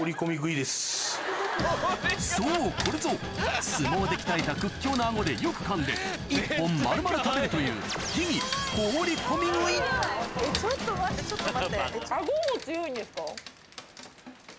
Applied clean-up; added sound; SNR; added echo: none; Rain; 14 dB; none.